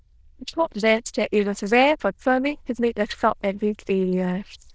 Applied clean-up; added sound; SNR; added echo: neural diffusion model UNIVERSE++.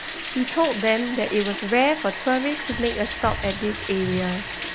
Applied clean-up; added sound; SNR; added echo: none; Bathtub (filling or washing); 4 dB; none.